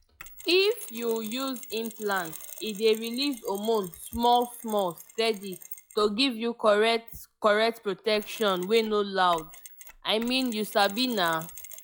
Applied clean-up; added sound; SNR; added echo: classical method log-MMSE.